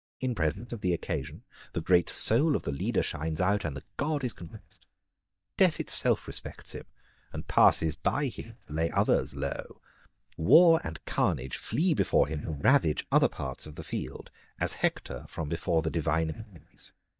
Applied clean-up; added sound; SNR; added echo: neural mask model DeepFilterNet 3.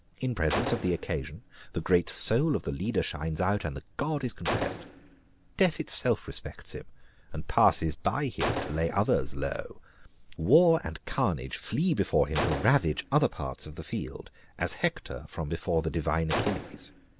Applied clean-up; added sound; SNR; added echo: none; Gunshot, gunfire; 11 dB; none.